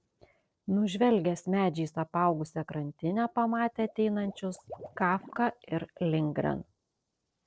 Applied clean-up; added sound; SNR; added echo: neural separator model SepFormer DNS4.